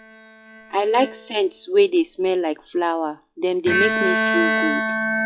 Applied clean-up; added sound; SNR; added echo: classical method log-MMSE.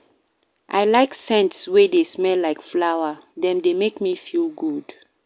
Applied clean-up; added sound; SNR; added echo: none; none; none; none.